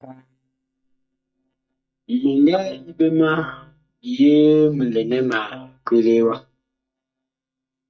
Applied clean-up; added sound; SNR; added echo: neural mask model DeepFilterNet 3.